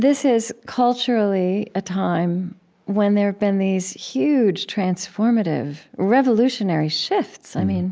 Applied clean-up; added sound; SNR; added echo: none; none; none; none.